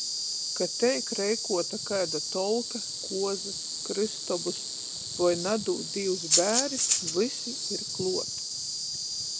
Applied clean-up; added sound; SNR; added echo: none; Insect + Rattle (instrument); 0 dB; none.